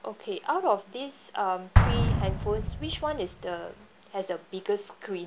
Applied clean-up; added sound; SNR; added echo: none; Explosion; -2 dB; none.